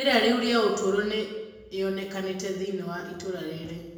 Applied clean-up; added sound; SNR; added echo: none; none; none; reverberation time 0.9 s.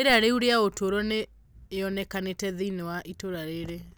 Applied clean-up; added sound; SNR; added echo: none; none; none; none.